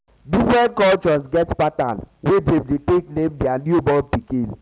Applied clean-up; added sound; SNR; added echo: none; none; none; none.